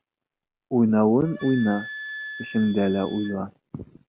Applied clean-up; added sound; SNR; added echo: none; Wind instrument, woodwind instrument; 15 dB; none.